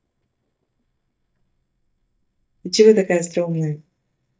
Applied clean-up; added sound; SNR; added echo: neural mask model DeepFilterNet 3.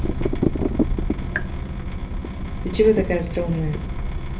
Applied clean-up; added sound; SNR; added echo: none; Drip / Water tap, faucet; -2 dB; reverberation time 0.3 s.